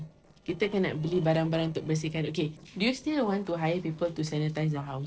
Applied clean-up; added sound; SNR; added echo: neural separator model SepFormer DNS4.